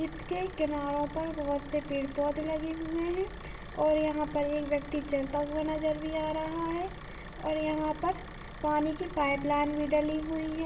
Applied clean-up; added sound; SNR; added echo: none; Idling / Car; 14 dB; reverberation time 0.7 s.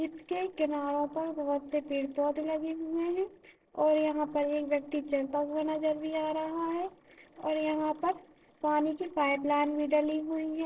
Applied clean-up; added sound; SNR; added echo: neural separator model SepFormer DNS4.